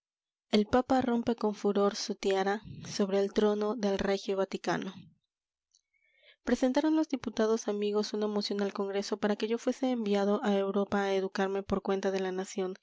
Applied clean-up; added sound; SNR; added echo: none; none; none; none.